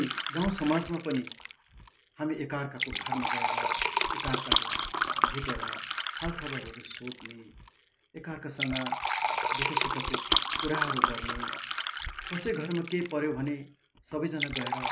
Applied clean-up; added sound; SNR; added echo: none; Fill (with liquid); -4 dB; none.